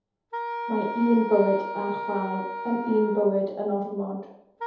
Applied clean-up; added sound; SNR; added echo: none; Wind instrument, woodwind instrument; 8 dB; reverberation time 0.8 s.